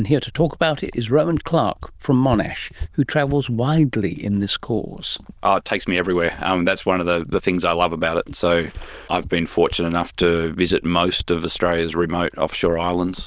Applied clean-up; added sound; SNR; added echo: neural diffusion model UNIVERSE++.